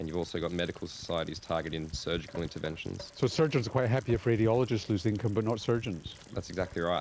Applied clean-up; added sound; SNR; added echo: none; Rain; 16 dB; none.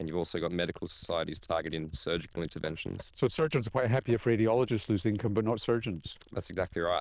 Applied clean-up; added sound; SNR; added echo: neural diffusion model UNIVERSE++.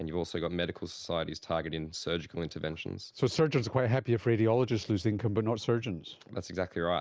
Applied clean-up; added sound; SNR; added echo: none; none; none; none.